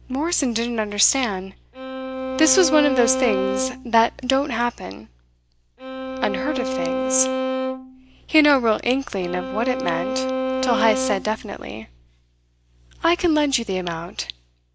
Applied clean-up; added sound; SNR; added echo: none; Bowed string instrument; 3 dB; none.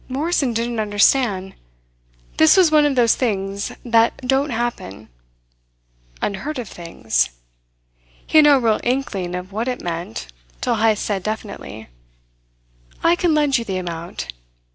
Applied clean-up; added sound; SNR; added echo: none; none; none; none.